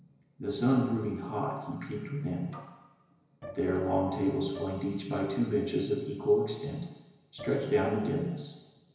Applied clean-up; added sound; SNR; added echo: none; Bowed string instrument; 18 dB; reverberation time 1.0 s.